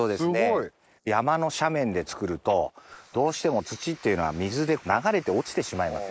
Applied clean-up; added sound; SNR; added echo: neural mask model Resemble Enhance denoiser.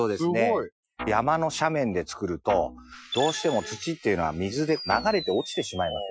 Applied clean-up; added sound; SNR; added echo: classical method Wiener filter.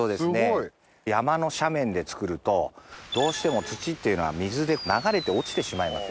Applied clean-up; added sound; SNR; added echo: none; none; none; none.